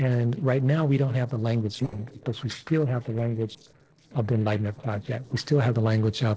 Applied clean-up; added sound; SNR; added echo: neural separator model SepFormer DNS4.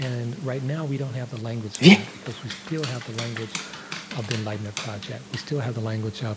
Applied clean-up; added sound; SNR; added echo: none; Dog; -3 dB; none.